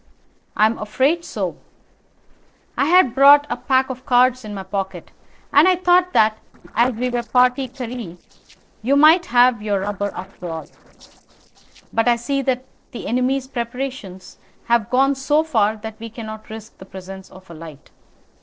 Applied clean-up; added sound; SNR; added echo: neural separator model SepFormer DNS4.